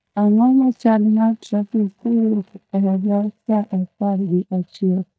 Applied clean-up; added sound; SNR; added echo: neural mask model DeepFilterNet 3.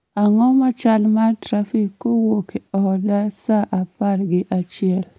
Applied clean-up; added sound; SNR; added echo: none; none; none; none.